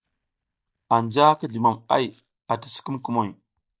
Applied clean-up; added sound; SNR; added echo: neural mask model DeepFilterNet 3.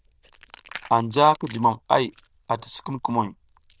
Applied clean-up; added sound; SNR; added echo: neural diffusion model UNIVERSE++.